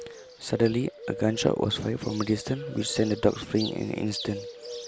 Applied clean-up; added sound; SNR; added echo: none; Bird; 12 dB; none.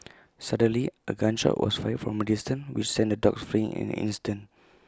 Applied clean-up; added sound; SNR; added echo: none; none; none; none.